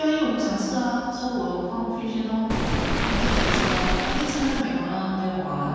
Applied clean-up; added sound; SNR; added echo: none; Waves, surf; -2 dB; reverberation time 2.1 s.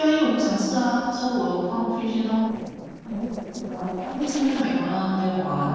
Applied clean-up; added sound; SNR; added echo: neural separator model SepFormer DNS4.